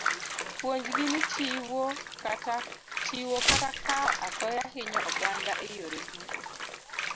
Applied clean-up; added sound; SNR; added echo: none; Bathtub (filling or washing) + Insect; -1 dB; none.